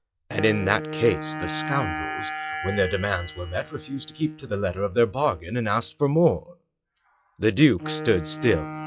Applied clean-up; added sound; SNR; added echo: classical method log-MMSE.